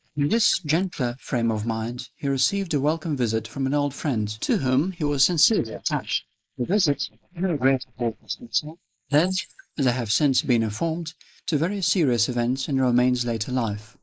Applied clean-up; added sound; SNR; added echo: neural mask model Resemble Enhance denoiser.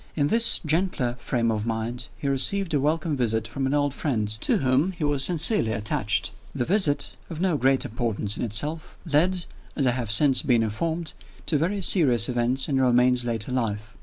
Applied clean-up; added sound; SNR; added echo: none; none; none; none.